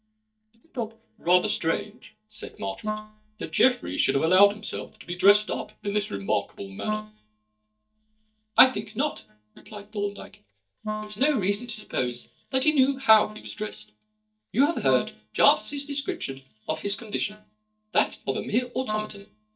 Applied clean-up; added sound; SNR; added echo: neural mask model DeepFilterNet 3.